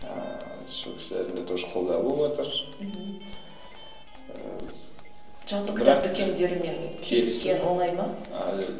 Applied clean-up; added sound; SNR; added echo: none; Zipper (clothing); 12 dB; reverberation time 0.3 s.